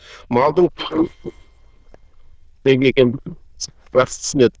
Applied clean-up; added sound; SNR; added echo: neural diffusion model UNIVERSE++.